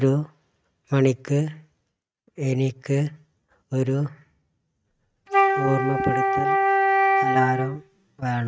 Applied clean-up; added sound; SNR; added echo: neural mask model RNNoise.